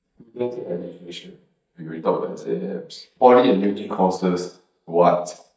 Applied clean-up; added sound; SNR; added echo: neural mask model DeepFilterNet 3.